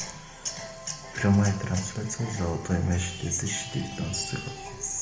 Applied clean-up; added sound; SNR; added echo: none; none; none; reverberation time 0.7 s.